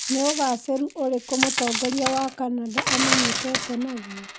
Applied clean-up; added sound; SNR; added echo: none; Coin (dropping); 1 dB; none.